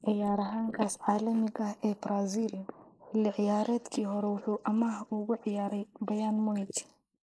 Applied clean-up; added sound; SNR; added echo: neural mask model Resemble Enhance denoiser.